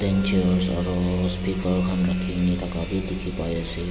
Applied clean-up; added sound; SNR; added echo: none; Sawing; 15 dB; none.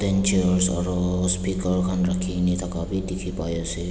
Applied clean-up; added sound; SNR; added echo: none; none; none; none.